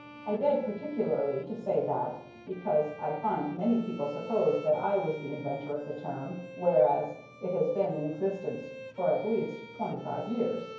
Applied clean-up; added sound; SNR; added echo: none; Bowed string instrument; 17 dB; reverberation time 0.9 s.